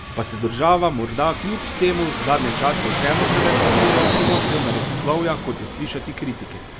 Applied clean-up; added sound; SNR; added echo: none; Fixed-wing aircraft, airplane; -1 dB; none.